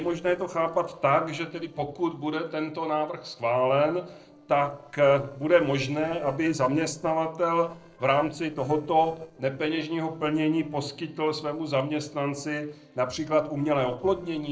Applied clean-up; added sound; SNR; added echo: neural separator model SepFormer DNS4.